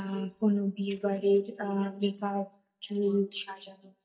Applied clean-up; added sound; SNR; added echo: neural mask model DeepFilterNet 3.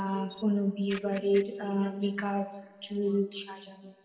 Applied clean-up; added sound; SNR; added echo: none; Camera; 18 dB; reverberation time 2.6 s.